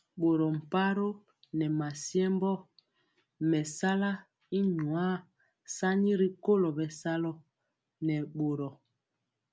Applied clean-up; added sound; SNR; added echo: none; none; none; none.